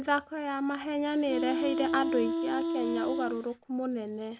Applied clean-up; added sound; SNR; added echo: none; Wind instrument, woodwind instrument; 0 dB; none.